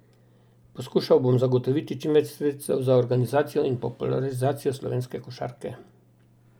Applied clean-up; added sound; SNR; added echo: none; none; none; none.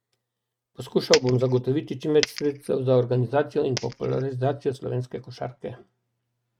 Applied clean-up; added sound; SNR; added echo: neural mask model RNNoise.